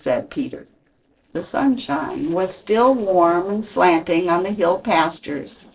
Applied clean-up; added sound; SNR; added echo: neural separator model SepFormer DNS4.